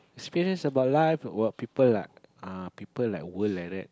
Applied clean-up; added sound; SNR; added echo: none; none; none; none.